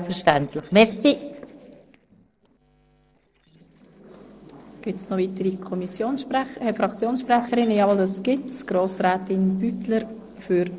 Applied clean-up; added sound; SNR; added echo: neural separator model SepFormer DNS4.